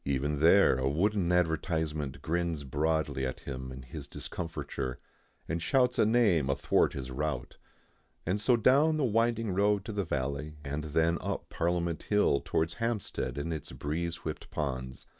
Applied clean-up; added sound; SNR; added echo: none; none; none; none.